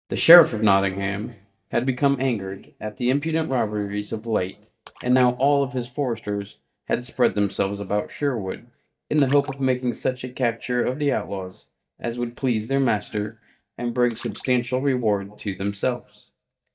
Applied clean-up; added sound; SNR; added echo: neural mask model DeepFilterNet 3.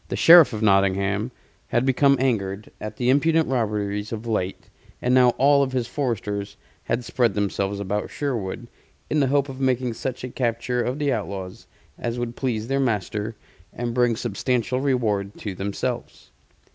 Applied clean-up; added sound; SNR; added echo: none; none; none; none.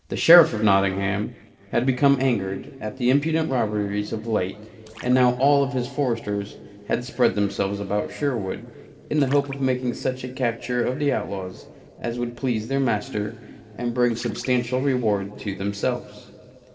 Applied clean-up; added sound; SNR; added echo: neural separator model SepFormer DNS4.